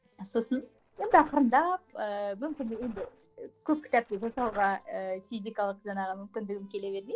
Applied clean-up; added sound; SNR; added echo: neural separator model SepFormer DNS4.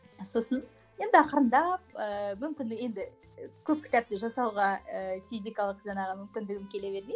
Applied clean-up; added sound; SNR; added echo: none; none; none; none.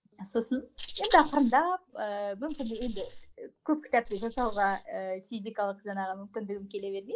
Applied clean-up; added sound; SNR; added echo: neural mask model Resemble Enhance denoiser.